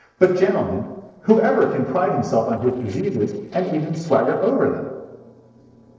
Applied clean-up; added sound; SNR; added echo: neural separator model SepFormer DNS4.